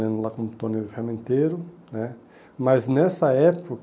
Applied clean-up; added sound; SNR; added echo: none; none; none; none.